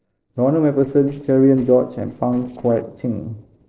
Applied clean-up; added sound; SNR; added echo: neural separator model SepFormer DNS4.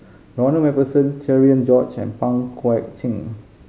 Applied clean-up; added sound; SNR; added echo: none; none; none; none.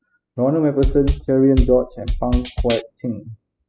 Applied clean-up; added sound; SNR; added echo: classical method spectral subtraction.